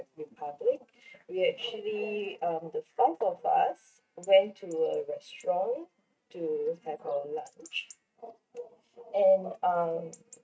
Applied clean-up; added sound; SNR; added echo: neural mask model RNNoise.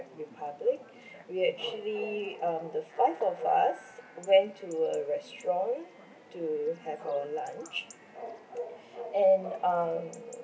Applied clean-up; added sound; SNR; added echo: none; Bark / Chatter / Chirp, tweet / Livestock, farm animals, working animals; 14 dB; none.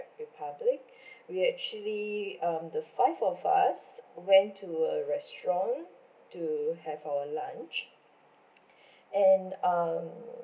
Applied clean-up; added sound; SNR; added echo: none; none; none; none.